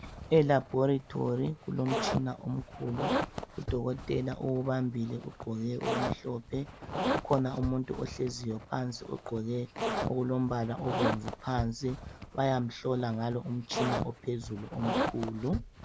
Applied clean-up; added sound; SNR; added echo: none; Zipper (clothing); 5 dB; none.